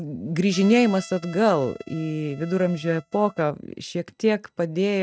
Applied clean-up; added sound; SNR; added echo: neural mask model RNNoise.